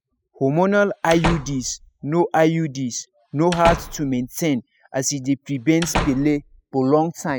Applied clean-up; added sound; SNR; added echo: classical method spectral subtraction.